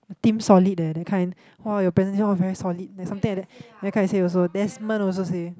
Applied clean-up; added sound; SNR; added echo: none; none; none; none.